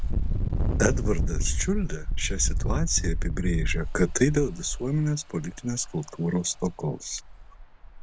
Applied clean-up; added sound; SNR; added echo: none; Engine; -1 dB; none.